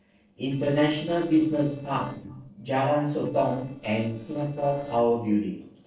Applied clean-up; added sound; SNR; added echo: neural separator model SepFormer DNS4.